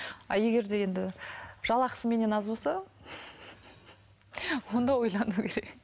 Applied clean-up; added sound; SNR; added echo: none; none; none; none.